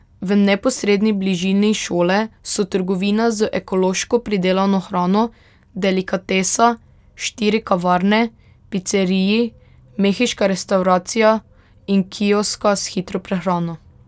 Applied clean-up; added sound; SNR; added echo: none; none; none; none.